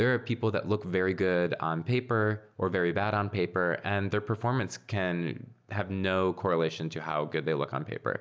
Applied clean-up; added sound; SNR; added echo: none; none; none; none.